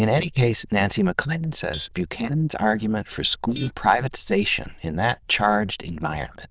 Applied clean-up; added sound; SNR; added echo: neural diffusion model UNIVERSE++.